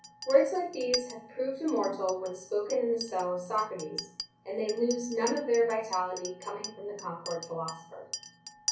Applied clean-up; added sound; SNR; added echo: none; Chink, clink; 11 dB; reverberation time 0.6 s.